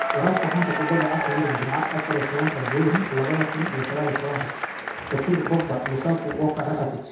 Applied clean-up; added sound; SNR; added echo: none; Applause / Crowd / Cheering; 4 dB; reverberation time 0.8 s.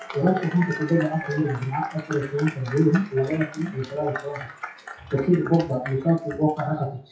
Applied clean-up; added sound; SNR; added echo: classical method WPE with log-MMSE.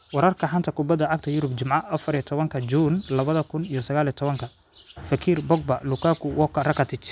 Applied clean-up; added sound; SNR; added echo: none; none; none; none.